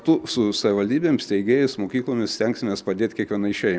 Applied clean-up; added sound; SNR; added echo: none; none; none; none.